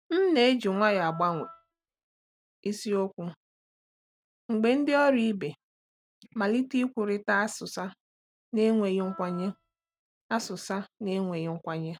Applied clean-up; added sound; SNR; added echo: neural mask model RNNoise.